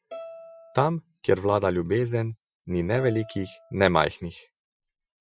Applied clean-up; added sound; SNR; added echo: classical method Wiener filter.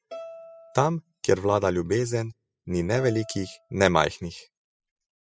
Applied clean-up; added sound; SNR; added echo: classical method spectral subtraction.